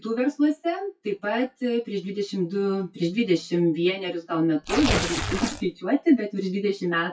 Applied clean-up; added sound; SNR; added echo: classical method WPE with log-MMSE.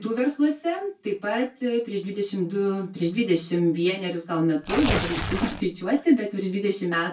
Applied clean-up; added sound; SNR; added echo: none; Tearing; 4 dB; reverberation time 0.2 s.